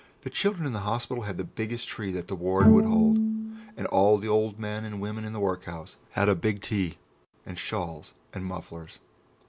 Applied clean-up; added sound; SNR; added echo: none; Bowed string instrument; -4 dB; none.